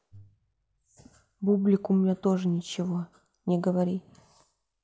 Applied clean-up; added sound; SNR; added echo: none; none; none; none.